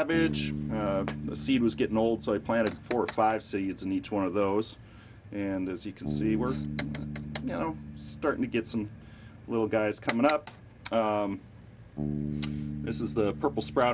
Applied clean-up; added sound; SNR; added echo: none; Bass guitar; 8 dB; none.